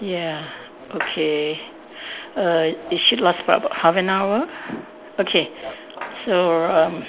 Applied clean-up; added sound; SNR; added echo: none; none; none; none.